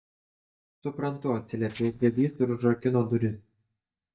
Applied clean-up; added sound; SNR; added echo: neural mask model DeepFilterNet 3.